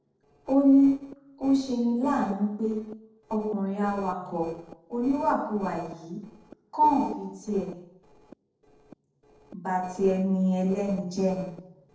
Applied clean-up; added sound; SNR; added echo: neural separator model SepFormer DNS4.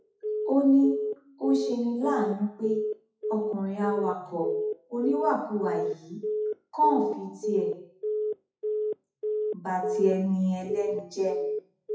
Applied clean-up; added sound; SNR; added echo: classical method WPE with log-MMSE.